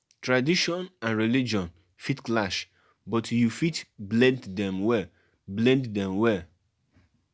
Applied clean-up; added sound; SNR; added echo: none; none; none; none.